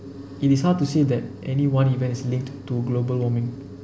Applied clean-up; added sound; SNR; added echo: none; Insect; 17 dB; none.